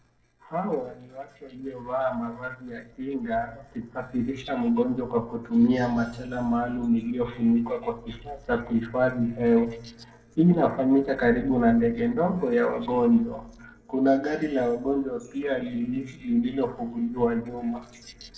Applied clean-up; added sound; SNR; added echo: neural separator model SepFormer DNS4.